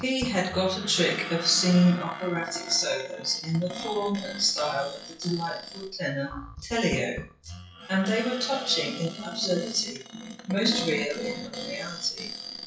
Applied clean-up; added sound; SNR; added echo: classical method WPE with log-MMSE.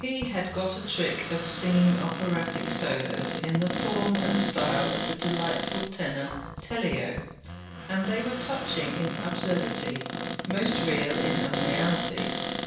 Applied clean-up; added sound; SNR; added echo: none; Cupboard open or close; 3 dB; reverberation time 0.7 s.